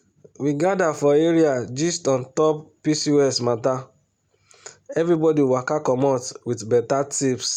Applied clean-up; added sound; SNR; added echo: none; none; none; none.